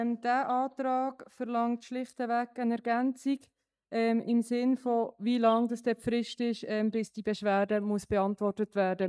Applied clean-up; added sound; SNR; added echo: neural mask model DeepFilterNet 3.